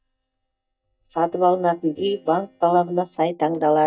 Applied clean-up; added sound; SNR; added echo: neural mask model DeepFilterNet 3.